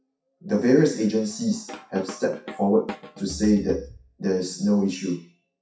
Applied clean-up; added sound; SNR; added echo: classical method WPE with log-MMSE.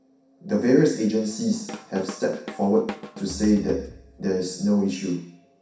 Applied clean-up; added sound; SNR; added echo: none; Drum kit; 15 dB; reverberation time 0.6 s.